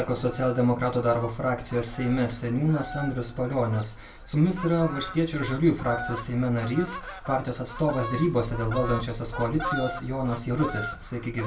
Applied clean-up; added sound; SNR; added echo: none; Fowl; 10 dB; reverberation time 0.3 s.